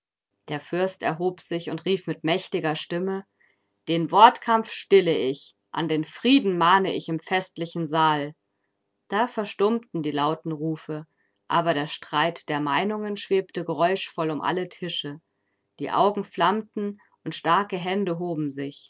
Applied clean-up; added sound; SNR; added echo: none; none; none; none.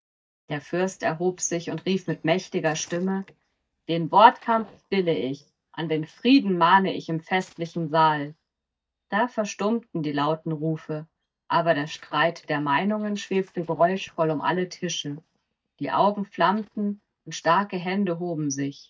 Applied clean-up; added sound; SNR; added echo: neural mask model DeepFilterNet 3.